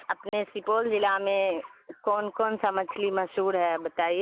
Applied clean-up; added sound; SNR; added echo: none; none; none; none.